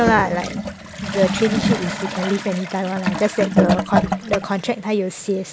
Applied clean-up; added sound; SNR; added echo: none; Toilet flush / Gurgling; 2 dB; none.